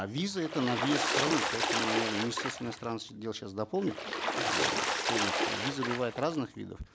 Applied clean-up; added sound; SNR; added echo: none; Water / Splash, splatter; -2 dB; none.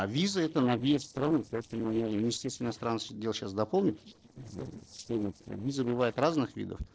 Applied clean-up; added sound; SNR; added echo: neural separator model SepFormer DNS4.